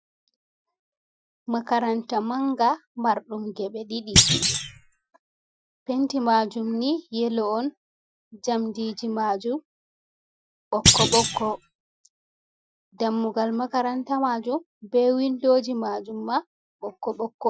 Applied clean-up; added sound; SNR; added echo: classical method Wiener filter.